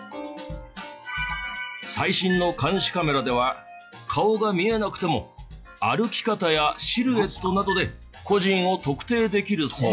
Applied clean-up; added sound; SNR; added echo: classical method log-MMSE.